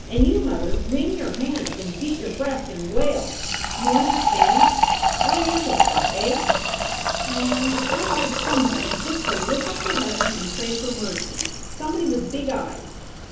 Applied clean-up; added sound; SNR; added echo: none; Fill (with liquid); -3 dB; reverberation time 0.7 s.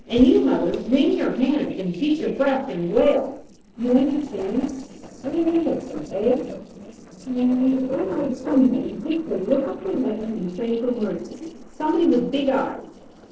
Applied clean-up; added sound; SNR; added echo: neural separator model SepFormer DNS4.